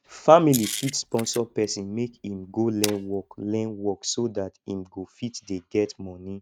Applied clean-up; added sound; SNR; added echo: neural mask model RNNoise.